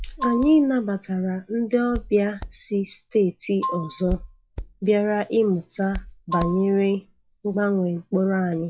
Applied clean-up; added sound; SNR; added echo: classical method log-MMSE.